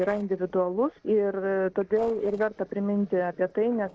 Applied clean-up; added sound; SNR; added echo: neural separator model SepFormer DNS4.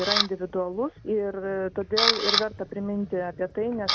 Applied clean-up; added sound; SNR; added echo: none; Camera; 1 dB; none.